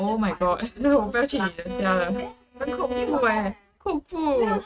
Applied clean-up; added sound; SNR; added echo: neural mask model RNNoise.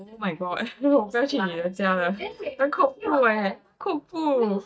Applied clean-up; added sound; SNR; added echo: neural mask model DeepFilterNet 3.